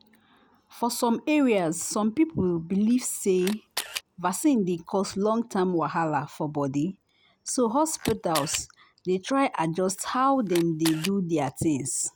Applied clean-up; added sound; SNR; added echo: none; Camera; 12 dB; none.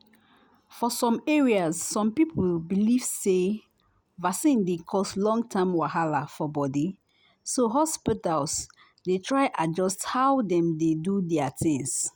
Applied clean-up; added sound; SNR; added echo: none; none; none; none.